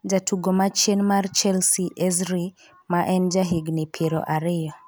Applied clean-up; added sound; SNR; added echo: none; none; none; none.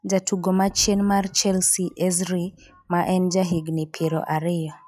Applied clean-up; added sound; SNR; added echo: classical method log-MMSE.